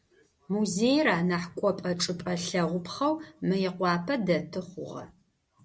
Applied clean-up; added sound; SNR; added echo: none; none; none; none.